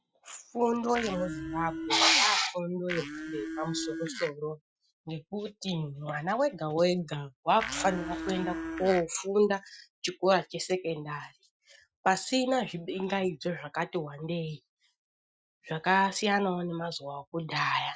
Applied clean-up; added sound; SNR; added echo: classical method Wiener filter.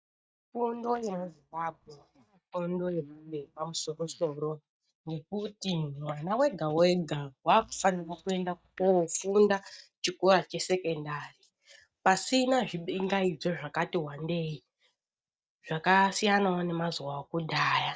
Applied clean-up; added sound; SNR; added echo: neural mask model DeepFilterNet 3.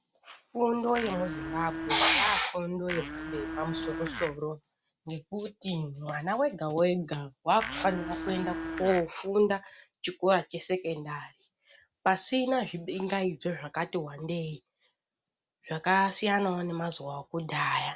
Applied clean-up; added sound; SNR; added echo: none; Domestic sounds, home sounds; 6 dB; none.